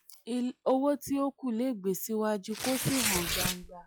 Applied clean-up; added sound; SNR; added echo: classical method log-MMSE.